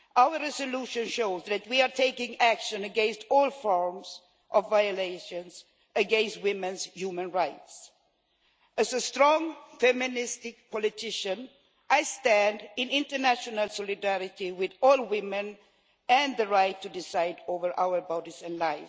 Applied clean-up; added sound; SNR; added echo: none; none; none; none.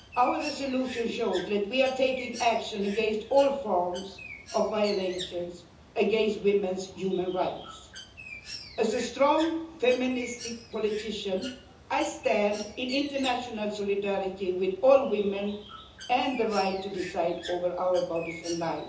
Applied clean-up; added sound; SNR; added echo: none; Bird; 16 dB; reverberation time 0.6 s.